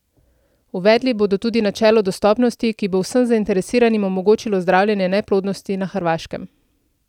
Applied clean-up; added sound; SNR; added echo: none; none; none; none.